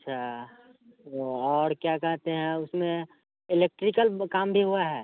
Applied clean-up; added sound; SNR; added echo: none; none; none; none.